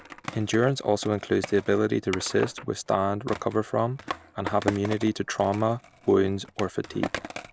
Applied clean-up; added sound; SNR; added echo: none; Skateboard; 12 dB; none.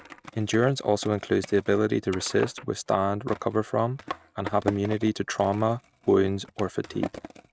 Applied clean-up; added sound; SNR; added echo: neural mask model RNNoise.